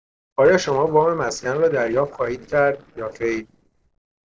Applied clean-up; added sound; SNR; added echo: neural separator model SepFormer DNS4.